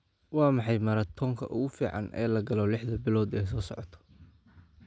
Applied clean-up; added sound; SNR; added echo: none; none; none; none.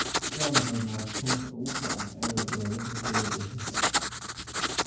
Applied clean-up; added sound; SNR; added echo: none; Writing; -3 dB; reverberation time 0.9 s.